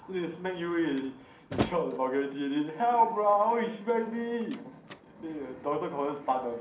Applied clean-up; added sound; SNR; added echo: none; Slam; 13 dB; reverberation time 0.6 s.